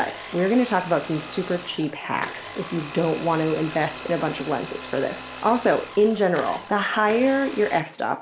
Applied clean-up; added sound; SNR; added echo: none; Domestic sounds, home sounds; 14 dB; reverberation time 1.8 s.